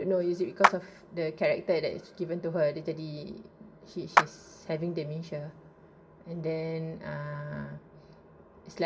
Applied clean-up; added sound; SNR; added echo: none; Clapping; -3 dB; reverberation time 0.8 s.